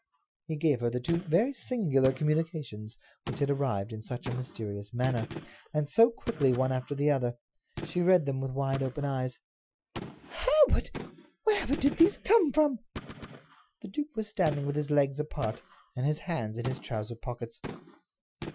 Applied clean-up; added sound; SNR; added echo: classical method Wiener filter.